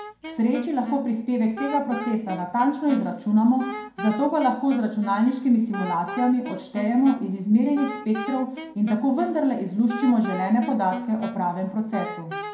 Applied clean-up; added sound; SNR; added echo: none; Wind instrument, woodwind instrument; 12 dB; reverberation time 0.4 s.